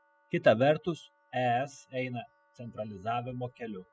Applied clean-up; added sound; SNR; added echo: classical method spectral subtraction.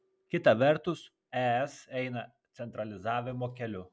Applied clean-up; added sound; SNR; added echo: none; none; none; none.